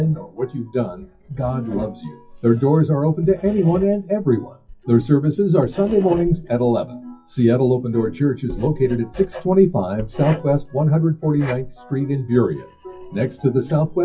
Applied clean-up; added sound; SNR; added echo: classical method WPE with log-MMSE.